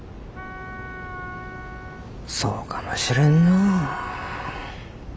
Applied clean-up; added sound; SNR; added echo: none; Wind instrument, woodwind instrument; 15 dB; none.